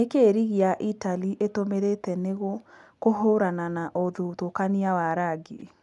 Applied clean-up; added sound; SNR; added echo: none; none; none; none.